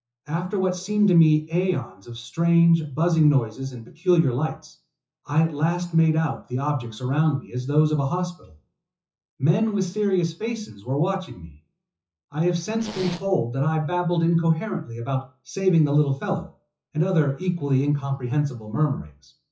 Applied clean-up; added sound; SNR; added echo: classical method WPE with log-MMSE.